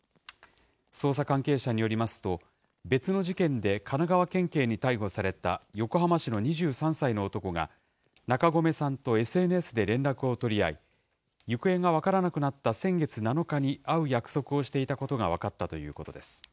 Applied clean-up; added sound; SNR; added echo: none; none; none; none.